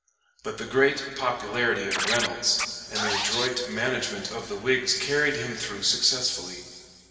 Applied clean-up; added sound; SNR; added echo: none; Scratching (performance technique); 4 dB; reverberation time 2.3 s.